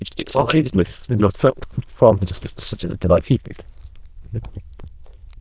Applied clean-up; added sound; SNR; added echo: neural diffusion model UNIVERSE++.